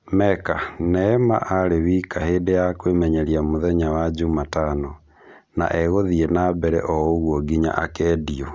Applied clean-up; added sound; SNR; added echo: none; none; none; none.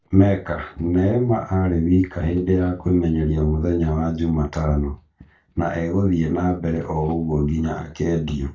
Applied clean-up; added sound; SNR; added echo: neural mask model DeepFilterNet 3.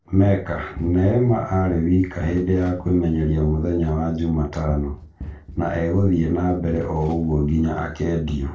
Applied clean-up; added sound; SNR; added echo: neural separator model SepFormer DNS4.